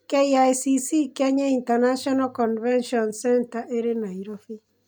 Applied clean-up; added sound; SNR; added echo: none; none; none; none.